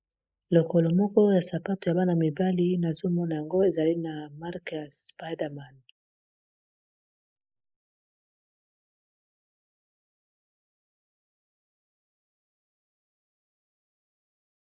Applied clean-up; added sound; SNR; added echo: neural mask model Resemble Enhance denoiser.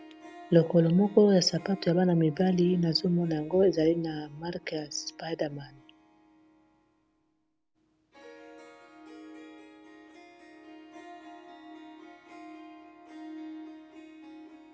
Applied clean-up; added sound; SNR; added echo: none; Harp; 19 dB; none.